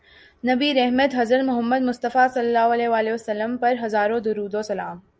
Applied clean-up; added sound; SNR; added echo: none; none; none; none.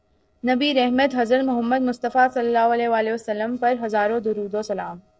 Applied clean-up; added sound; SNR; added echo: neural separator model SepFormer DNS4.